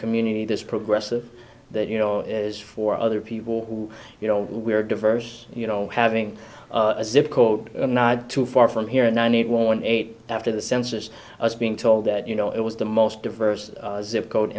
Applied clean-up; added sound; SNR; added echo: none; none; none; none.